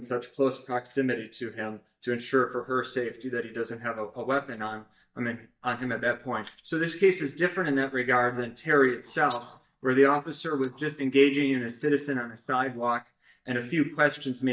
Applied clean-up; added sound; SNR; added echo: neural mask model DeepFilterNet 3.